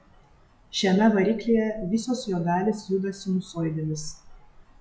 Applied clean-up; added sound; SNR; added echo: classical method log-MMSE.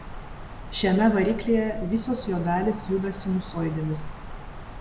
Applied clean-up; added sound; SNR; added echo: none; Wind; 11 dB; none.